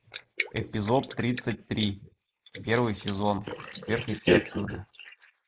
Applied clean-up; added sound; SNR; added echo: neural mask model Resemble Enhance denoiser.